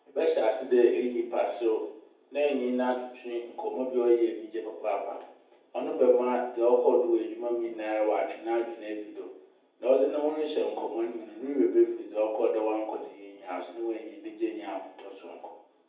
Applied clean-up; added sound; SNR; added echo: none; none; none; reverberation time 0.7 s.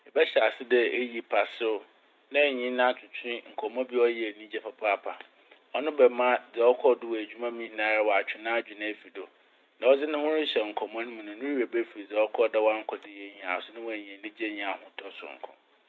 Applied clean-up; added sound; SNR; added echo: none; none; none; none.